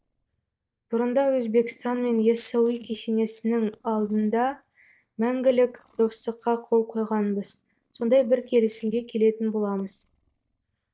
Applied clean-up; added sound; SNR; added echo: neural mask model DeepFilterNet 3.